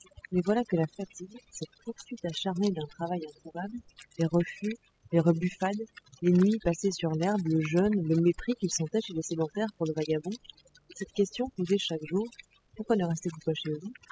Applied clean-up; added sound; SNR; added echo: classical method spectral subtraction.